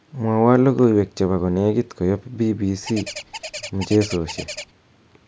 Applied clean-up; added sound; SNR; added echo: none; Bird; 13 dB; none.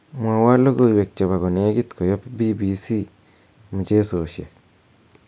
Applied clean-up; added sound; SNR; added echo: none; none; none; none.